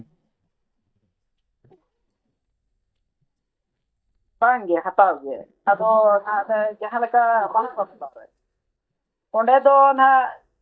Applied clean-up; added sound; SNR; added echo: neural mask model DeepFilterNet 3.